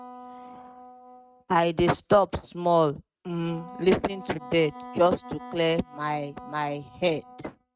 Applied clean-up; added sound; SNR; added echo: neural mask model RNNoise.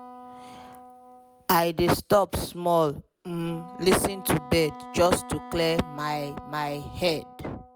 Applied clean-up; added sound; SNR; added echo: none; Wind instrument, woodwind instrument; 18 dB; none.